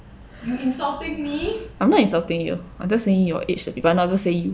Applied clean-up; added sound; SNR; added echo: none; none; none; none.